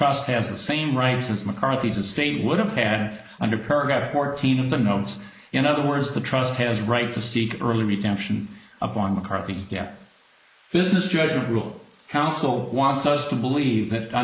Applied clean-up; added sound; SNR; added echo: neural mask model Resemble Enhance denoiser.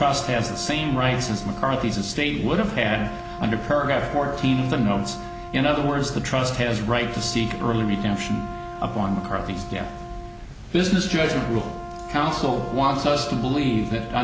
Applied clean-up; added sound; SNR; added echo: none; Brass instrument; 13 dB; none.